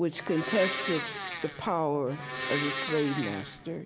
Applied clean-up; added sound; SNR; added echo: none; Domestic sounds, home sounds; 5 dB; none.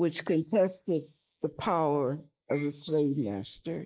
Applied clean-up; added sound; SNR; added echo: neural mask model Resemble Enhance denoiser.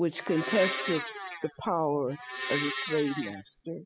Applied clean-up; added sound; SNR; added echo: classical method spectral subtraction.